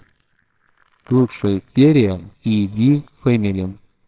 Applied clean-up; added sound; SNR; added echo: neural separator model SepFormer WHAMR!.